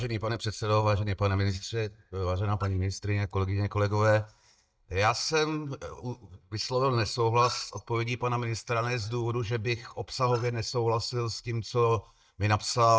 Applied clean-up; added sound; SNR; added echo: neural mask model DeepFilterNet 3.